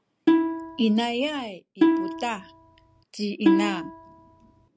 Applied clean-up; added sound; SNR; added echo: none; Plucked string instrument; -5 dB; none.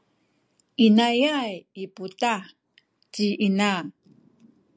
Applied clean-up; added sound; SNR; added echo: none; none; none; none.